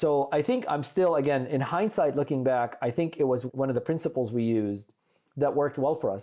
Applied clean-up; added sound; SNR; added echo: none; none; none; none.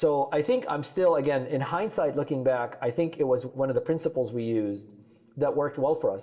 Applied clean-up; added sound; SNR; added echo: none; none; none; reverberation time 0.8 s.